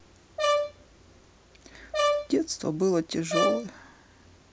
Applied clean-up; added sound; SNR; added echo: none; Brass instrument; -2 dB; none.